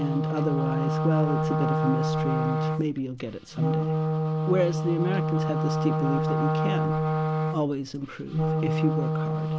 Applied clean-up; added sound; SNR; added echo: none; Wind instrument, woodwind instrument; -4 dB; none.